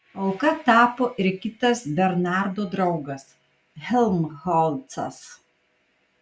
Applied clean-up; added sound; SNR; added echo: none; none; none; none.